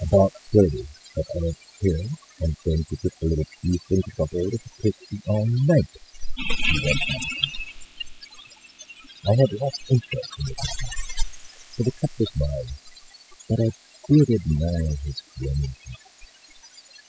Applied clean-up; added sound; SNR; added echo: classical method spectral subtraction.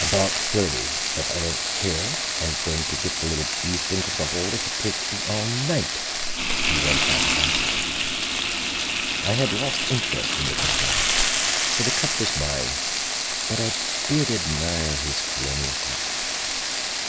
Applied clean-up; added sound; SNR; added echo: none; Frying (food); -5 dB; none.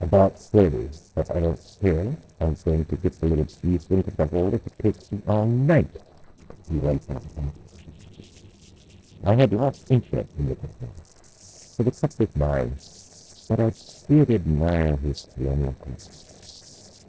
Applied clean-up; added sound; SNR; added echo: neural separator model SepFormer DNS4.